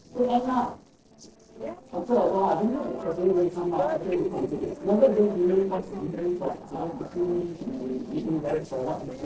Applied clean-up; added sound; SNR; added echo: neural separator model SepFormer DNS4.